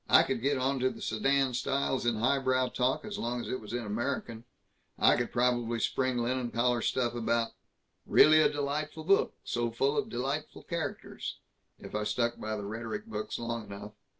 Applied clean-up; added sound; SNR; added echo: none; none; none; none.